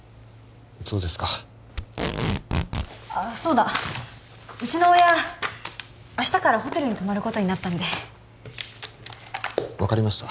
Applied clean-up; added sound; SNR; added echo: none; Packing tape, duct tape; 3 dB; none.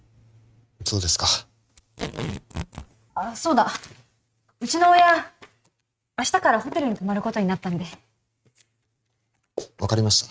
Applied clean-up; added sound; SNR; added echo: neural mask model RNNoise.